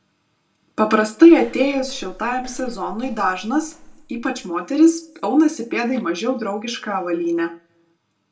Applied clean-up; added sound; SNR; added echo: none; Walk, footsteps; 18 dB; reverberation time 0.3 s.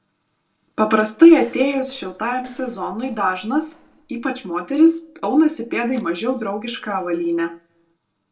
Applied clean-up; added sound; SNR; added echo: neural separator model SepFormer DNS4.